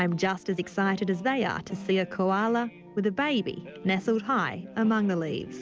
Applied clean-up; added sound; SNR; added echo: none; none; none; none.